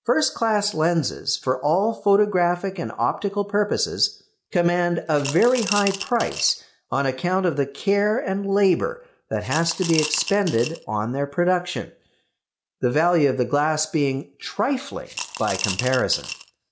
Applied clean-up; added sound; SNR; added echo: none; Coin (dropping) / Glass; 9 dB; none.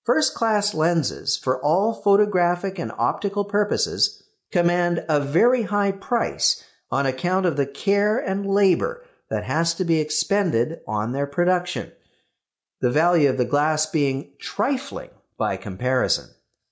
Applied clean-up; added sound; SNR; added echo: none; none; none; none.